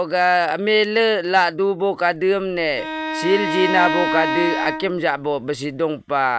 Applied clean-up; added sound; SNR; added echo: none; Bowed string instrument; 5 dB; none.